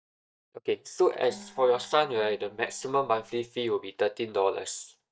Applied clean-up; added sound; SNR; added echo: neural mask model DeepFilterNet 3.